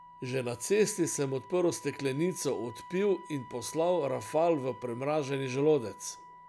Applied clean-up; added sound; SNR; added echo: none; Wind instrument, woodwind instrument; 18 dB; none.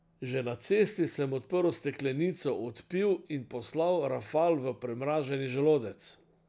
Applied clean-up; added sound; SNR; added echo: none; none; none; none.